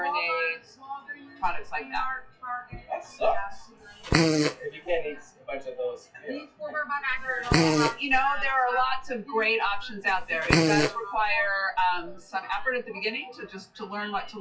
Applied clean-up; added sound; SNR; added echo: classical method WPE with log-MMSE.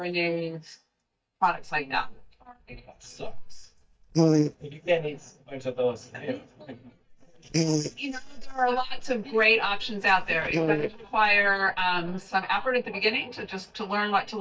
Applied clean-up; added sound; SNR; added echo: neural mask model DeepFilterNet 3.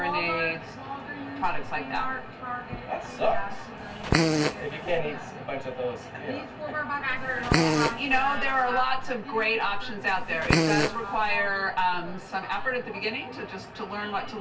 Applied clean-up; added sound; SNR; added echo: none; Fart; -2 dB; reverberation time 0.3 s.